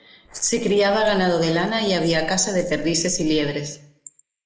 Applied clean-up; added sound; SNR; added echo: neural mask model Resemble Enhance denoiser.